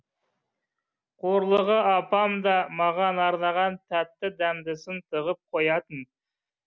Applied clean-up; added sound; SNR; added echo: none; none; none; none.